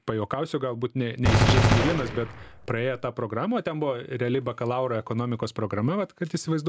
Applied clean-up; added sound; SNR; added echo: none; Gunshot, gunfire; -4 dB; none.